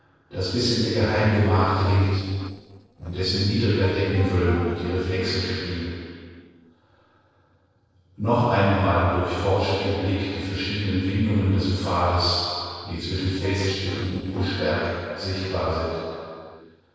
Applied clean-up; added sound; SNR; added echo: neural separator model SepFormer DNS4.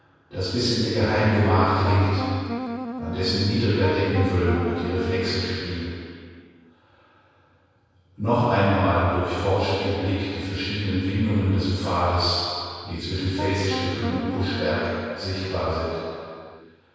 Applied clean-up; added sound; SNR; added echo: none; Wind instrument, woodwind instrument; 7 dB; reverberation time 2.2 s.